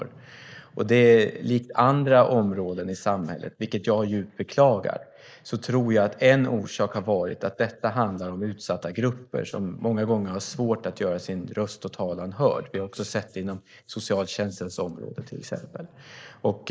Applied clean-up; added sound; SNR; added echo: neural mask model Resemble Enhance denoiser.